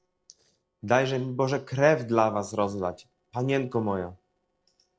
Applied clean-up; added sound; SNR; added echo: neural separator model SepFormer DNS4.